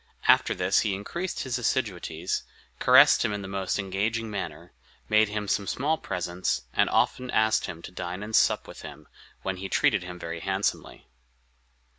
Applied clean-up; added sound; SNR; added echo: none; none; none; none.